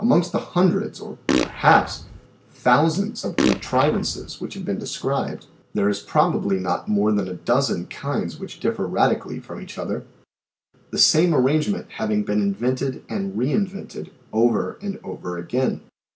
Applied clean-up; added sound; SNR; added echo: none; Fart; 2 dB; none.